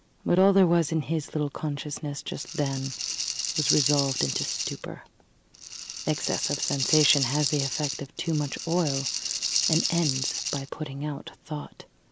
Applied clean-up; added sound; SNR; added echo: none; Rattle (instrument); 2 dB; none.